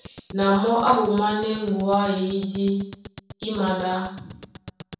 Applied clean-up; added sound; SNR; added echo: none; Tick-tock; 5 dB; reverberation time 0.7 s.